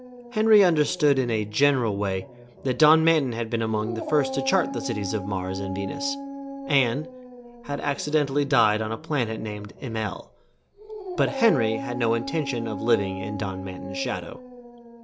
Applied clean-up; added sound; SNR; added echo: none; Dog; 10 dB; none.